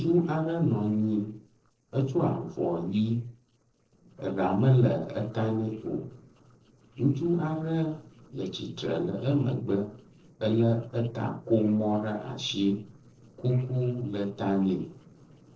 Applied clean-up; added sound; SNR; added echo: neural separator model SepFormer DNS4.